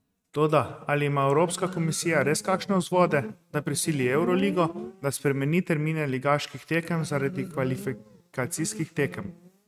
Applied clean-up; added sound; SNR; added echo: neural mask model RNNoise.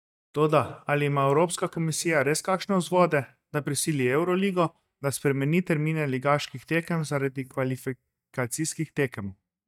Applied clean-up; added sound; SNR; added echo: neural mask model DeepFilterNet 3.